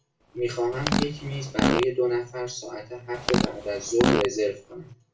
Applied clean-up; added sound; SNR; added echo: none; Fart; 0 dB; reverberation time 0.3 s.